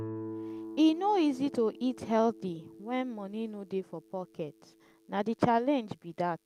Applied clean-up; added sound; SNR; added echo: none; Guitar; 15 dB; none.